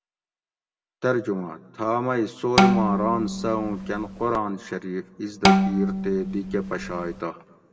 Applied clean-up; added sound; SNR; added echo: none; Bowed string instrument; -4 dB; reverberation time 0.9 s.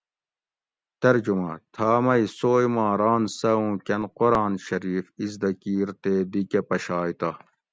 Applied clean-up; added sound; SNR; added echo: none; none; none; none.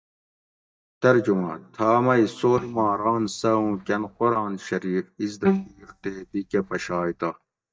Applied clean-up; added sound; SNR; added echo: neural mask model DeepFilterNet 3.